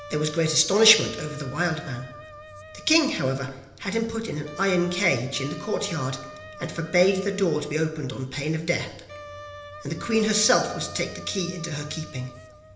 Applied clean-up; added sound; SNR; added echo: none; Wind instrument, woodwind instrument; 17 dB; reverberation time 1.0 s.